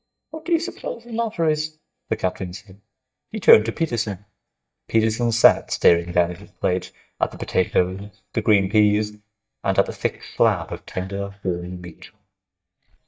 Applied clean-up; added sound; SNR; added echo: neural mask model DeepFilterNet 3.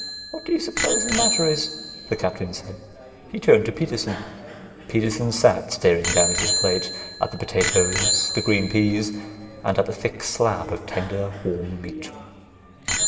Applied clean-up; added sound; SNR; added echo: none; Bicycle bell; 4 dB; reverberation time 2.7 s.